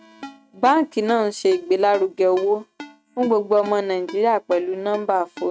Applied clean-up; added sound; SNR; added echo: neural mask model RNNoise.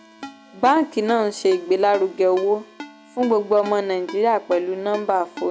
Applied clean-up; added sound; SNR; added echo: none; Ringtone; 18 dB; none.